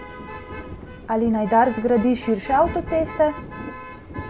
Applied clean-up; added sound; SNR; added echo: none; Motor vehicle (road) + Thunder; 12 dB; none.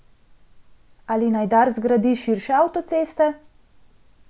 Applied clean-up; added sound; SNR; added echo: none; none; none; none.